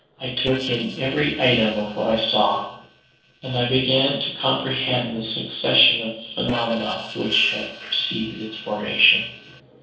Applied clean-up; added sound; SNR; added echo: neural separator model SepFormer DNS4.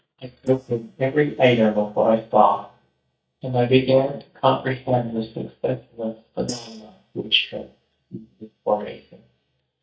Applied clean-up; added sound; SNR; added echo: neural mask model DeepFilterNet 3.